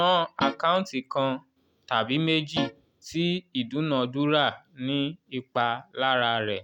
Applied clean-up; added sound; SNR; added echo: none; Guitar; 5 dB; none.